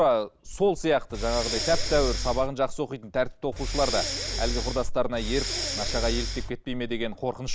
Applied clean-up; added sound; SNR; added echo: none; Breathing; 3 dB; none.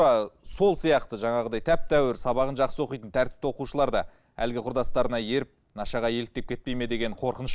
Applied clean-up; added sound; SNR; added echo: none; none; none; none.